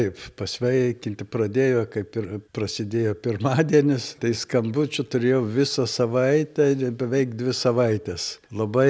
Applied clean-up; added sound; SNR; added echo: none; none; none; none.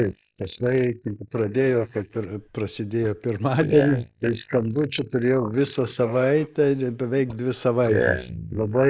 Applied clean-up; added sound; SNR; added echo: neural mask model Resemble Enhance denoiser.